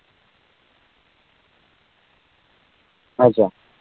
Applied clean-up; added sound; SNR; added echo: none; none; none; none.